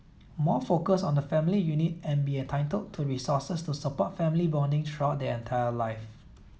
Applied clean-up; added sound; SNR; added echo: none; none; none; none.